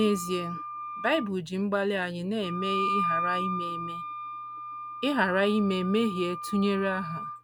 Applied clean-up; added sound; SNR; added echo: none; Wind instrument, woodwind instrument; 5 dB; none.